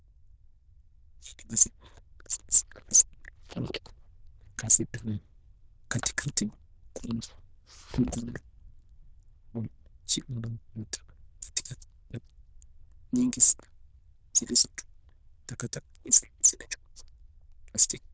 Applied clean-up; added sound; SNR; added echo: neural diffusion model UNIVERSE++.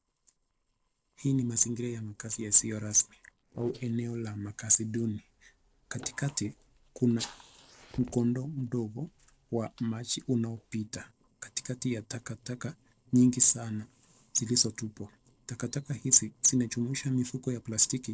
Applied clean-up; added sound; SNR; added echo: neural separator model SepFormer DNS4.